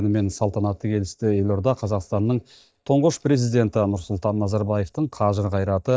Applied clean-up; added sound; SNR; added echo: neural mask model DeepFilterNet 3.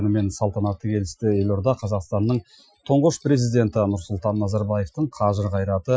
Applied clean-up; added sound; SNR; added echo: classical method Wiener filter.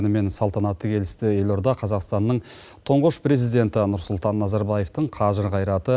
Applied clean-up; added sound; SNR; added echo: none; none; none; none.